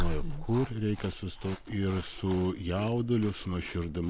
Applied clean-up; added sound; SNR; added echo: none; Chewing, mastication; 6 dB; none.